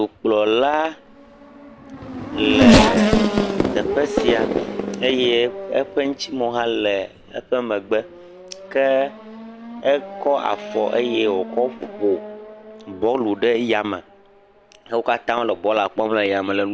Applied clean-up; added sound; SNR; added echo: none; Race car, auto racing / Accelerating, revving, vroom; 3 dB; none.